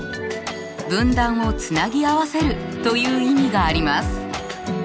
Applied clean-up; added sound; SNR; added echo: none; none; none; none.